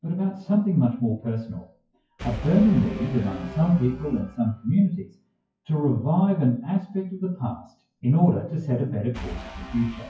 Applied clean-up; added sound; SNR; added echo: classical method WPE with log-MMSE.